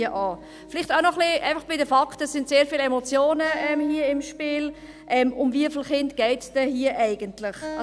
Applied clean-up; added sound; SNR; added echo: none; Acoustic guitar; 17 dB; none.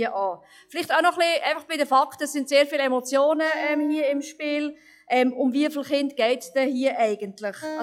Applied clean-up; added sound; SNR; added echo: classical method log-MMSE.